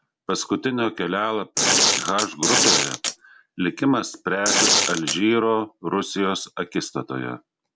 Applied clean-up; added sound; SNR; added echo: none; Tearing; -5 dB; none.